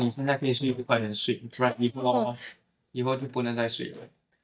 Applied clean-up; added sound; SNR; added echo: neural mask model DeepFilterNet 3.